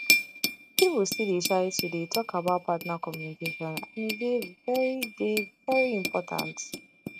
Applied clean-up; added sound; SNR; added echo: neural mask model RNNoise.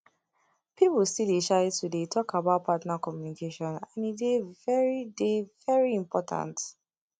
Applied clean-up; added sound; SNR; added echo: none; none; none; none.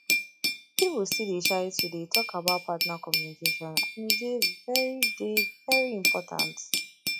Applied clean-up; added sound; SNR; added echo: classical method log-MMSE.